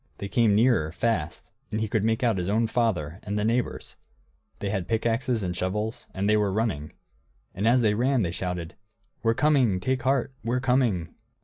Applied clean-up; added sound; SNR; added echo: none; none; none; none.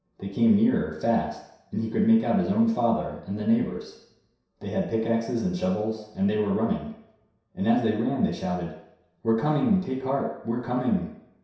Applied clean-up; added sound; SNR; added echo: none; none; none; reverberation time 0.7 s.